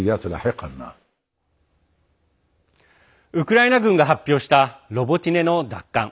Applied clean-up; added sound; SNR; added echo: none; none; none; none.